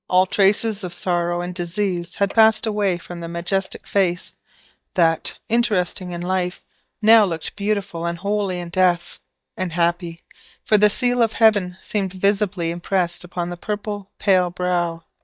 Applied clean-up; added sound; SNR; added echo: neural mask model DeepFilterNet 3.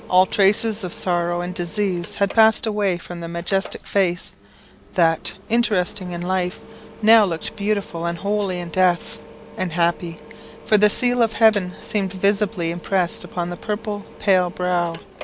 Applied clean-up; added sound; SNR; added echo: none; Mechanical fan; 19 dB; none.